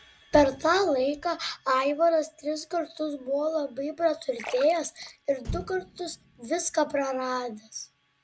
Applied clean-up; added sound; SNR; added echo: none; Motor vehicle (road) + Splash, splatter; 17 dB; none.